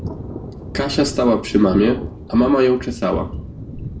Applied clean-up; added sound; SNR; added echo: none; Thunder; 10 dB; reverberation time 0.3 s.